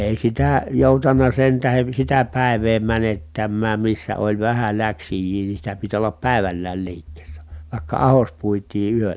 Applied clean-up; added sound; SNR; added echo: none; none; none; none.